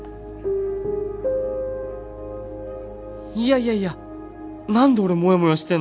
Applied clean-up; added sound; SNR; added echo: none; none; none; none.